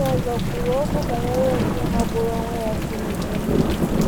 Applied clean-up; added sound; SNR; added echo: none; Thunder / Rain; -4 dB; none.